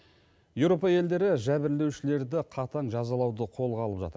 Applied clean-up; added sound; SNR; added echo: none; none; none; none.